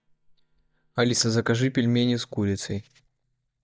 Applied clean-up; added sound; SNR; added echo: neural mask model DeepFilterNet 3.